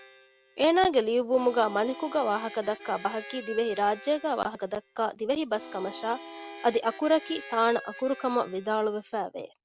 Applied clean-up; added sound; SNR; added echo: none; Harmonica; 17 dB; none.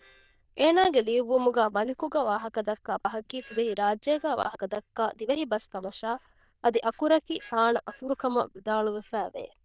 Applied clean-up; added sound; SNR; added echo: neural diffusion model UNIVERSE++.